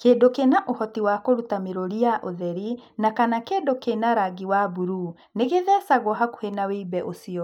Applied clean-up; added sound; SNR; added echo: none; none; none; none.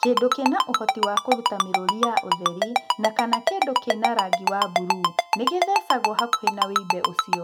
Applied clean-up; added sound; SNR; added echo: none; Ringtone; -3 dB; none.